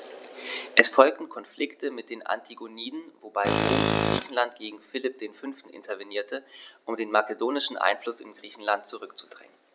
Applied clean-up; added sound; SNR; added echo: none; Tools; -2 dB; none.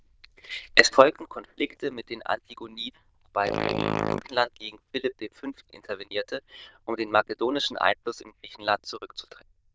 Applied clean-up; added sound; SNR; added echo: neural diffusion model UNIVERSE++.